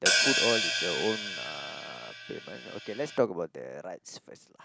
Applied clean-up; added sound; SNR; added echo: none; Hi-hat; -4 dB; none.